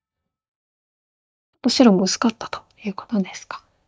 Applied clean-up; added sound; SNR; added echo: neural mask model DeepFilterNet 3.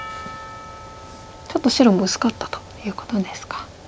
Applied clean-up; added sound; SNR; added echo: none; Percussion; 18 dB; none.